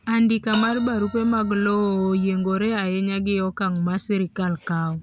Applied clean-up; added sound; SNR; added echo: none; Bell; 16 dB; none.